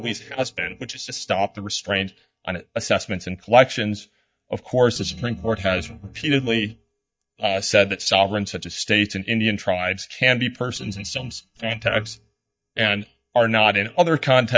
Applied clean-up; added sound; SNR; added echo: neural mask model DeepFilterNet 3.